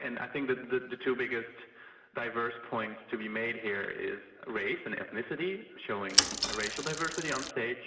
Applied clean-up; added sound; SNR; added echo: none; Mechanisms / Bicycle; -4 dB; reverberation time 1.3 s.